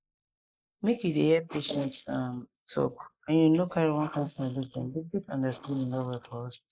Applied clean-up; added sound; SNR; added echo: neural mask model Resemble Enhance denoiser.